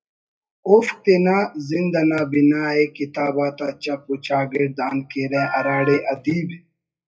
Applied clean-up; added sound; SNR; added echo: classical method WPE with log-MMSE.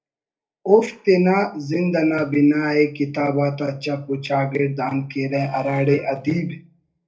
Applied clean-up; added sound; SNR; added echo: neural separator model SepFormer DNS4.